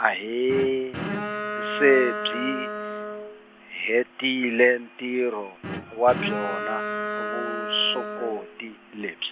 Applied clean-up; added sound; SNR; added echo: none; Bowed string instrument; 6 dB; none.